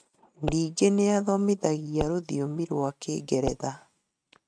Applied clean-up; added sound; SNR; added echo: neural mask model RNNoise.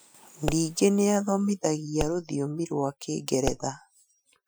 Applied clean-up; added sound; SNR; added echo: classical method Wiener filter.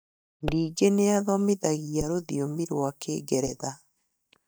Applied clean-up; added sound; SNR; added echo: neural mask model DeepFilterNet 3.